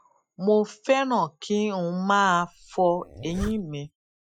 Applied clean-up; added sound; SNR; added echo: classical method Wiener filter.